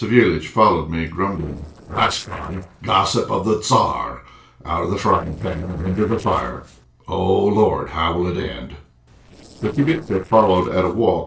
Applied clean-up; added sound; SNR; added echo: neural separator model SepFormer DNS4.